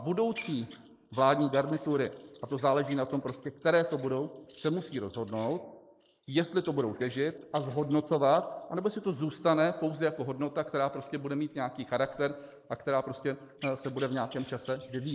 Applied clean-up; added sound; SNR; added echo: neural mask model Resemble Enhance denoiser.